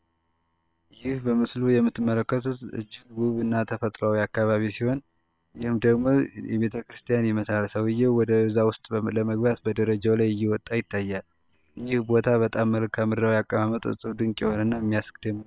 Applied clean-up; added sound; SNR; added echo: neural separator model SepFormer WHAM!.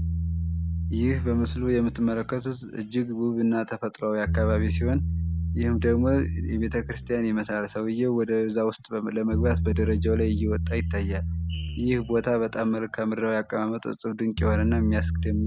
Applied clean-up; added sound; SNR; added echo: none; Bass guitar; 2 dB; none.